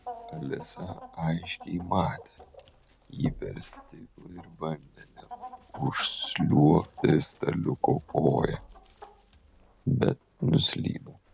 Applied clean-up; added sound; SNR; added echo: none; Chicken, rooster + Knock; 19 dB; none.